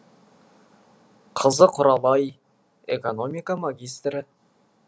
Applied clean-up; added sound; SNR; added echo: none; none; none; none.